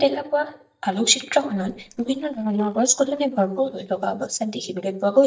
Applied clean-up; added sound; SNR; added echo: neural mask model DeepFilterNet 3.